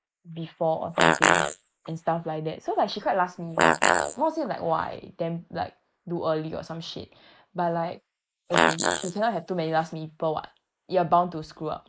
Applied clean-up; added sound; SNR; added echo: neural mask model Resemble Enhance denoiser.